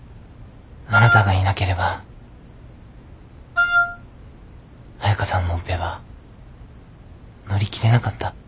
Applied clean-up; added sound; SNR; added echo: none; Wind instrument, woodwind instrument; -3 dB; none.